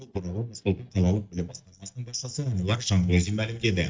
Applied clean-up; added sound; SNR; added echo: neural mask model DeepFilterNet 3.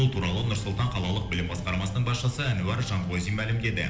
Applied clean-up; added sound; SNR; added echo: none; Thunder / Explosion; 14 dB; reverberation time 1.0 s.